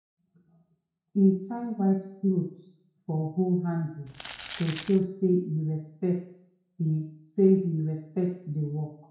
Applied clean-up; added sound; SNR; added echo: none; Crumpling, crinkling; 14 dB; reverberation time 0.6 s.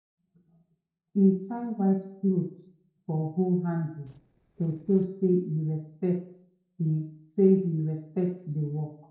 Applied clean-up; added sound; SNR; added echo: neural separator model SepFormer DNS4.